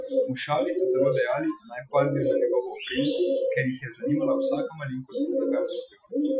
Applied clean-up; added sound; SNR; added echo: classical method Wiener filter.